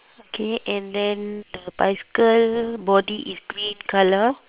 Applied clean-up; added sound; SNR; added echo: neural separator model SepFormer WHAM!.